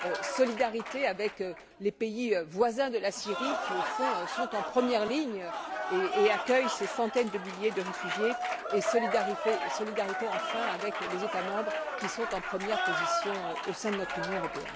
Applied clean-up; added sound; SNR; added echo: none; Applause / Cheering; 3 dB; none.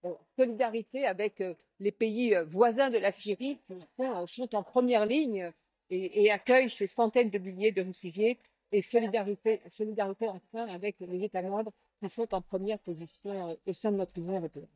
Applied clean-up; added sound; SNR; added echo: neural mask model DeepFilterNet 3.